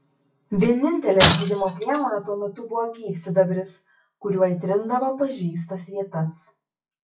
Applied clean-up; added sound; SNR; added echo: classical method WPE with log-MMSE.